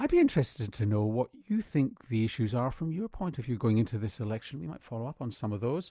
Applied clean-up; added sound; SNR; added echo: none; none; none; none.